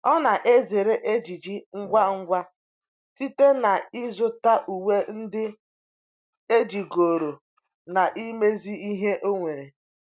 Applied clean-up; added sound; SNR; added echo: neural mask model DeepFilterNet 3.